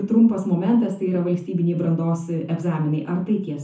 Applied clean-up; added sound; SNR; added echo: none; none; none; reverberation time 0.6 s.